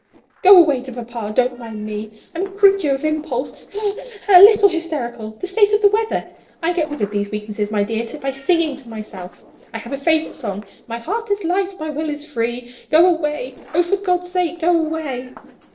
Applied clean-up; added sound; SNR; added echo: neural separator model SepFormer DNS4.